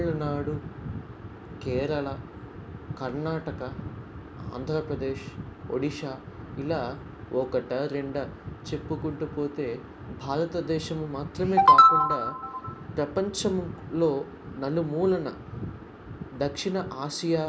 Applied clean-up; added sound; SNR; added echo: none; none; none; none.